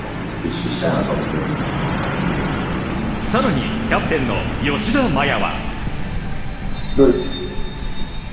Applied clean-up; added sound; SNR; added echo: none; Truck; 2 dB; reverberation time 2.4 s.